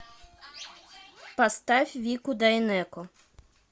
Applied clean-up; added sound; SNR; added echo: none; none; none; none.